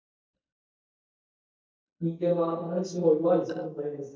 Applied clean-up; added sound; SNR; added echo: neural mask model DeepFilterNet 3.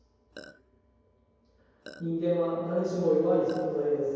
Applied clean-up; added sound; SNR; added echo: none; Burping, eructation; 19 dB; reverberation time 2.2 s.